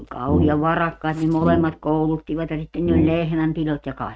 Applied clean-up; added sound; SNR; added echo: neural mask model RNNoise.